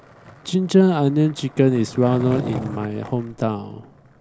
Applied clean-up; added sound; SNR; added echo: none; Skateboard; 14 dB; none.